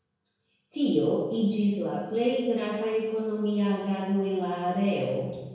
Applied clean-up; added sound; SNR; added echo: none; none; none; reverberation time 1.0 s.